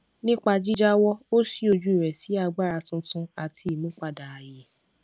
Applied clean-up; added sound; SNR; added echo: none; none; none; none.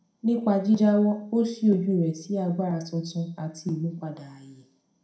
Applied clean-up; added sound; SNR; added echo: none; none; none; reverberation time 0.5 s.